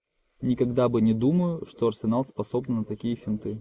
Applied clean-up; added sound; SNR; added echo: neural mask model Resemble Enhance denoiser.